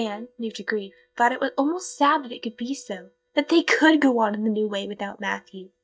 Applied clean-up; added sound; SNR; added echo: neural mask model DeepFilterNet 3.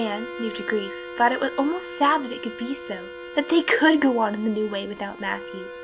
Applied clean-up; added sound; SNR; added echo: none; Wind instrument, woodwind instrument + Bowed string instrument; 12 dB; none.